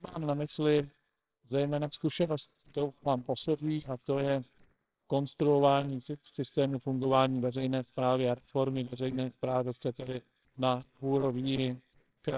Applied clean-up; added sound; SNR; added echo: neural separator model SepFormer WHAMR!.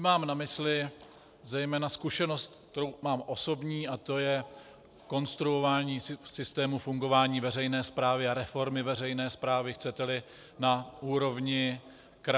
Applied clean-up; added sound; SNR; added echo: none; none; none; none.